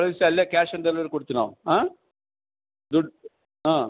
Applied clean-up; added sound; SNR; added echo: none; none; none; none.